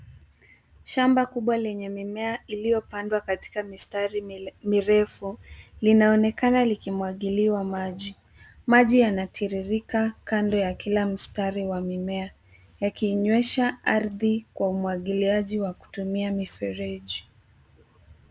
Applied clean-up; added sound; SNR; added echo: none; none; none; none.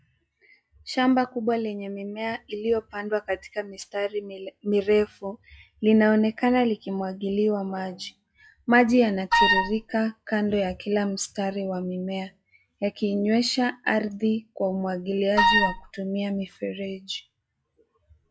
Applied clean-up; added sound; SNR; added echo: classical method log-MMSE.